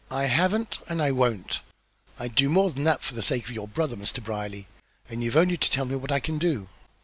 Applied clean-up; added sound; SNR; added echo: none; none; none; none.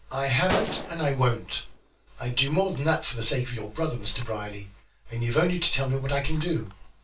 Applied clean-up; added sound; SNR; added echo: none; Gunshot, gunfire; 12 dB; reverberation time 0.2 s.